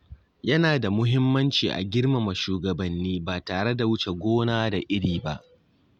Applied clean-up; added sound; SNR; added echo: none; none; none; none.